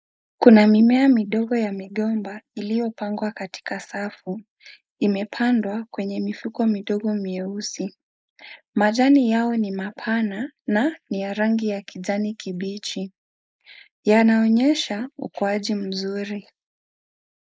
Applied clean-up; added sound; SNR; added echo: neural mask model Resemble Enhance denoiser.